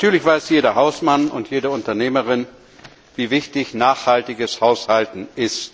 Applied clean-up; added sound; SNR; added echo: none; none; none; none.